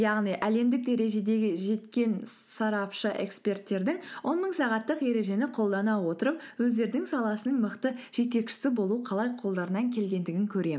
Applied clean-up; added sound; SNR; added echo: none; none; none; none.